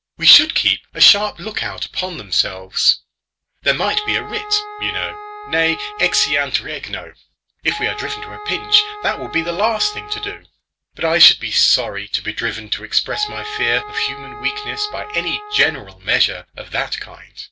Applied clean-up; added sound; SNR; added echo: none; Wind instrument, woodwind instrument; 12 dB; none.